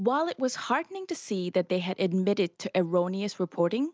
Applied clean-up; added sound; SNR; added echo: none; none; none; none.